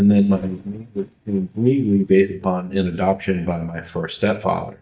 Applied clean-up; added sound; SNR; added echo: neural mask model DeepFilterNet 3.